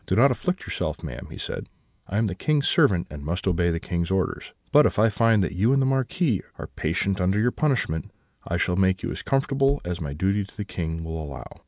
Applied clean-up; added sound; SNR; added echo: none; none; none; none.